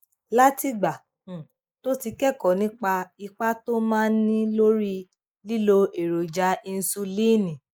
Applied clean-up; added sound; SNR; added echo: neural mask model Resemble Enhance denoiser.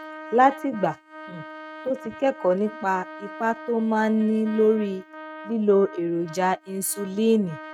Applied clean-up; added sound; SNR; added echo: neural mask model RNNoise.